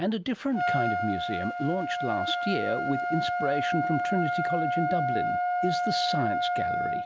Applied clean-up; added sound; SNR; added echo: none; Trumpet; -2 dB; none.